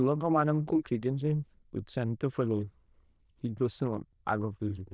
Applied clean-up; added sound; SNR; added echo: neural diffusion model UNIVERSE++.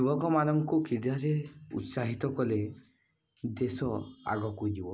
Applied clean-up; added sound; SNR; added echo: none; none; none; none.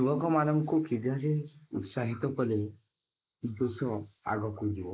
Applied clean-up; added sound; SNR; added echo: neural mask model Resemble Enhance denoiser.